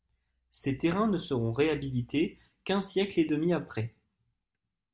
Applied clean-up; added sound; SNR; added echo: none; none; none; none.